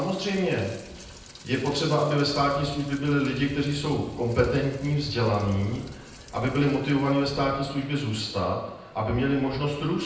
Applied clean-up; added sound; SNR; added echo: none; Rain; 18 dB; reverberation time 0.8 s.